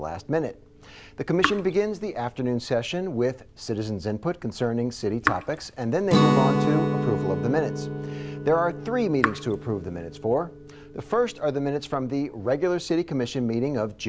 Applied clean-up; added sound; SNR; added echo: none; Guitar + Raindrop / Drip; 4 dB; none.